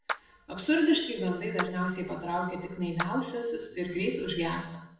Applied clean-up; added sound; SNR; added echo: none; Clapping; 12 dB; reverberation time 0.7 s.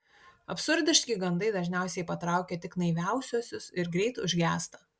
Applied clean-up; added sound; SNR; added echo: none; none; none; none.